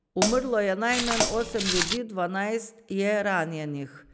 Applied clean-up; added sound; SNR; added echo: none; Walk, footsteps + Hi-hat; 0 dB; none.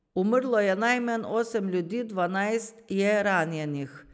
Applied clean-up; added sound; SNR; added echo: none; none; none; none.